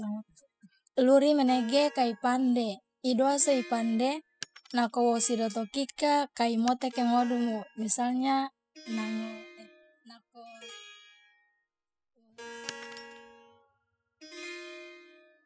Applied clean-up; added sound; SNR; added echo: classical method spectral subtraction.